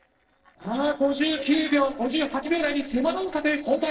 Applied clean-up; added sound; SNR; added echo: neural separator model SepFormer DNS4.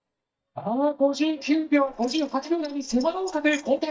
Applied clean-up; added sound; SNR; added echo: neural mask model DeepFilterNet 3.